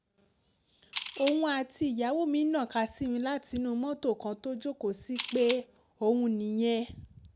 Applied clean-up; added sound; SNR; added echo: none; Camera; 6 dB; none.